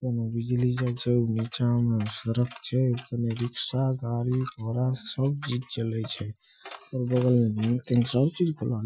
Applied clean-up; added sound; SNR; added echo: classical method Wiener filter.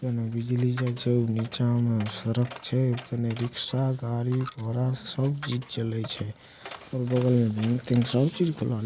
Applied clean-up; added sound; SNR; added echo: none; Coin (dropping); 19 dB; none.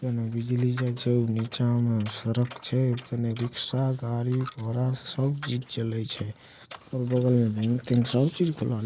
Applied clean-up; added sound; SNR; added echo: neural mask model Resemble Enhance denoiser.